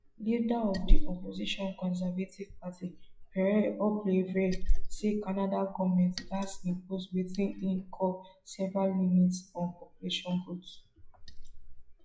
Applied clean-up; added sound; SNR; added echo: classical method log-MMSE.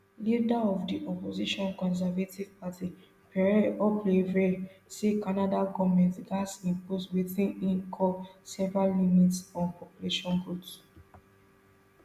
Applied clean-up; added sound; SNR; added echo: none; none; none; none.